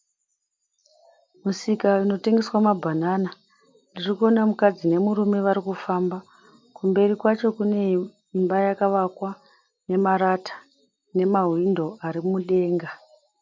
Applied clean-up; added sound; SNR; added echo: none; none; none; none.